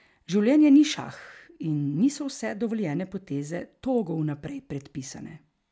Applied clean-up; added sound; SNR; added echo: none; none; none; none.